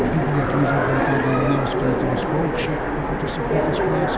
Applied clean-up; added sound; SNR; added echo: none; Train; -3 dB; none.